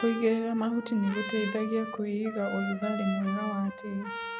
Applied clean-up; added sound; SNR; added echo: none; Trumpet; 9 dB; none.